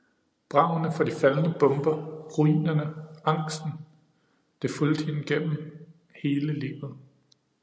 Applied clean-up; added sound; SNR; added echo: none; none; none; none.